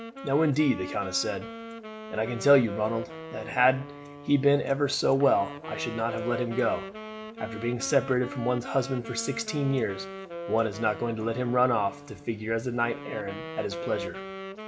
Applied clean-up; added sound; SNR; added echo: none; Wind instrument, woodwind instrument; 11 dB; none.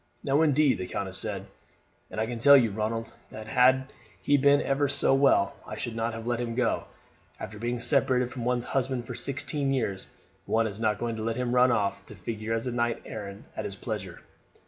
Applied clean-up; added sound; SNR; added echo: none; none; none; none.